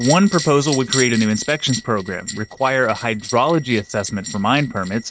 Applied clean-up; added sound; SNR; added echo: neural mask model RNNoise.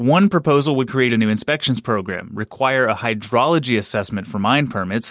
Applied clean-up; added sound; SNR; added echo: none; none; none; none.